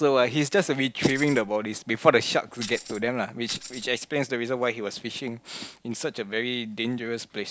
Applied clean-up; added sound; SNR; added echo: none; Tambourine; 13 dB; none.